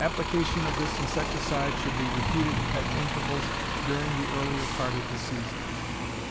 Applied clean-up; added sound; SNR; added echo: none; Bus; -2 dB; none.